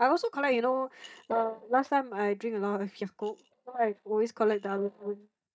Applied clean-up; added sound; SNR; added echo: neural mask model DeepFilterNet 3.